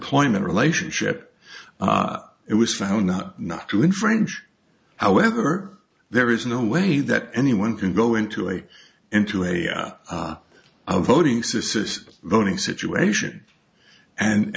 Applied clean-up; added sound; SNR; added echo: none; none; none; none.